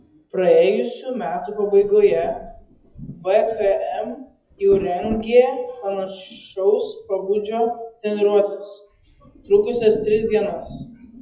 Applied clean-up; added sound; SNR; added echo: classical method WPE with log-MMSE.